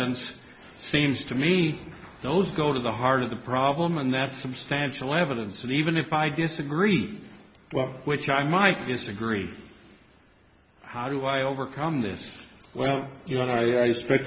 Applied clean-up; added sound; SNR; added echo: none; none; none; none.